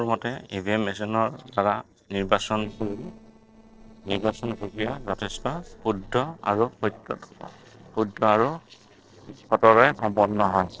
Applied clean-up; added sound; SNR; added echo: neural separator model SepFormer DNS4.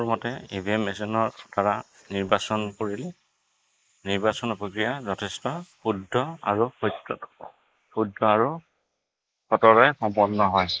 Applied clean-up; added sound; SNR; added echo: neural mask model Resemble Enhance denoiser.